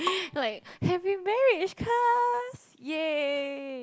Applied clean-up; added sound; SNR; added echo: none; Bowed string instrument; 13 dB; none.